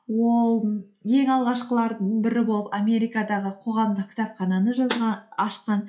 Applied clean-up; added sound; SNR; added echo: classical method log-MMSE.